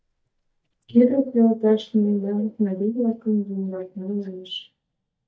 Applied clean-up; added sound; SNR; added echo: neural mask model DeepFilterNet 3.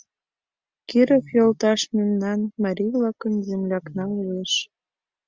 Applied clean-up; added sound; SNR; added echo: none; none; none; none.